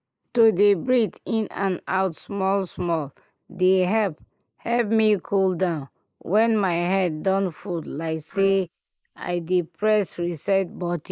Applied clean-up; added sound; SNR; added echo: neural mask model Resemble Enhance denoiser.